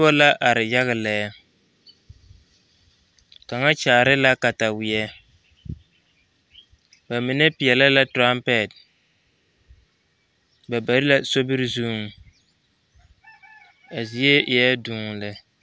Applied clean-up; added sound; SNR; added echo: none; none; none; none.